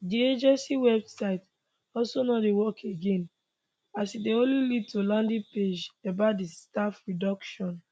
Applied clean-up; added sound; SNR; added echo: none; none; none; none.